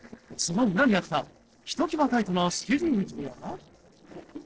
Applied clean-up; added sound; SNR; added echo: neural separator model SepFormer DNS4.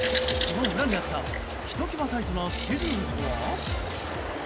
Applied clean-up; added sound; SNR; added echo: none; Ocean + Bird vocalization, bird call, bird song; 1 dB; none.